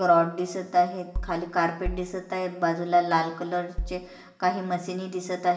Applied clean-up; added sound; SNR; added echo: none; Bass drum; 8 dB; reverberation time 0.8 s.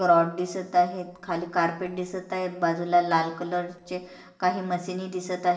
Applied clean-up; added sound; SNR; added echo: neural separator model SepFormer DNS4.